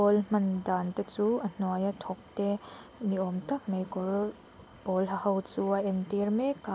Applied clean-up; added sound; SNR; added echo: none; none; none; none.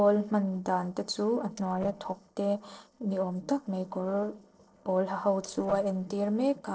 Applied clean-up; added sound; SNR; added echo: neural separator model SepFormer DNS4.